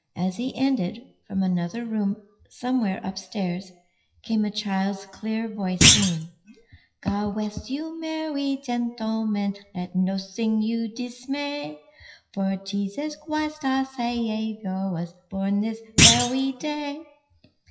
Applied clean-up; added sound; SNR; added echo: classical method WPE with log-MMSE.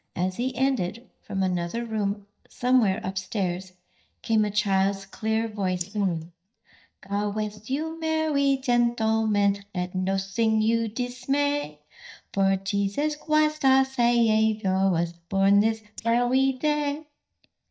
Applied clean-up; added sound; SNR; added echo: neural mask model DeepFilterNet 3.